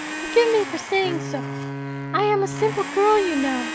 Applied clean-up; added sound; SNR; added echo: none; Domestic sounds, home sounds + Wind instrument, woodwind instrument; 7 dB; none.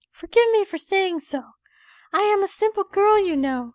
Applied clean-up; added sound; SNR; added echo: none; none; none; none.